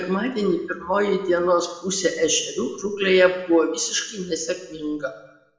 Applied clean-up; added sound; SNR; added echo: none; none; none; reverberation time 0.9 s.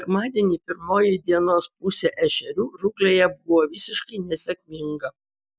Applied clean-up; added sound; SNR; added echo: none; none; none; none.